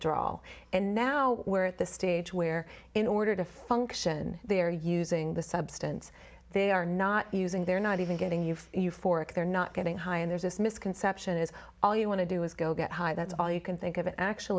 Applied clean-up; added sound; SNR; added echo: none; none; none; none.